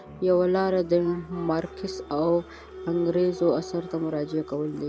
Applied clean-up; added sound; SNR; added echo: none; Applause; 14 dB; none.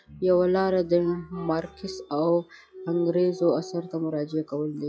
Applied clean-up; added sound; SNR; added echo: classical method log-MMSE.